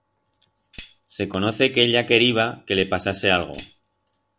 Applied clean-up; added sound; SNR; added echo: none; Tambourine; 10 dB; none.